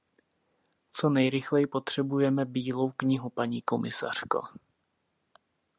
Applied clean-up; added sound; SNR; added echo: none; none; none; none.